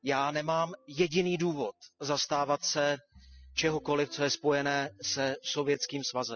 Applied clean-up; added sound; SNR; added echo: classical method spectral subtraction.